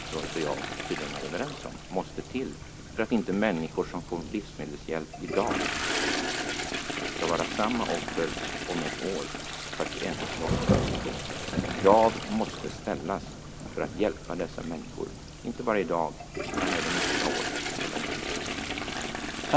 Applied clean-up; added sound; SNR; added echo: none; Toilet flush + Thunder / Rain; 2 dB; none.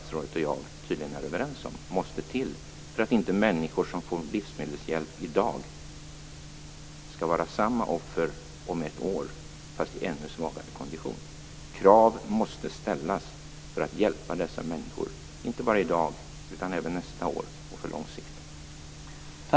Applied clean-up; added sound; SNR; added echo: none; none; none; none.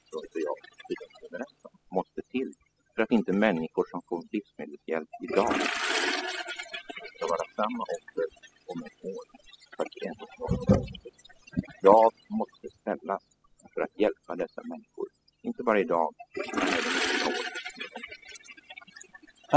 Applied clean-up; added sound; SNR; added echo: classical method spectral subtraction.